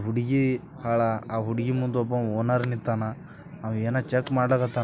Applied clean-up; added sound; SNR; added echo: none; none; none; none.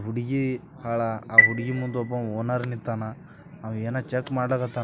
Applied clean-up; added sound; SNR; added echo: none; Chime; -3 dB; none.